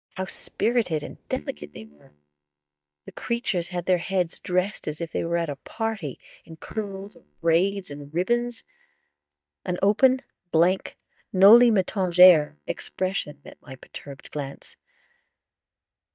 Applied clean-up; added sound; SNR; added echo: neural mask model DeepFilterNet 3.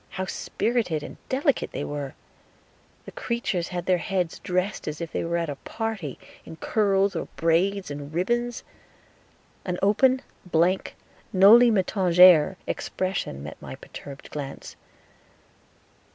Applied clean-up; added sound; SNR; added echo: none; none; none; none.